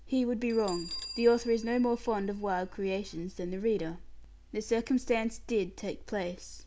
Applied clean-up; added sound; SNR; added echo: none; Bell; 19 dB; none.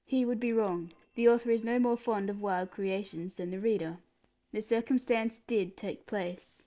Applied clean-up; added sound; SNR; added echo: neural separator model SepFormer DNS4.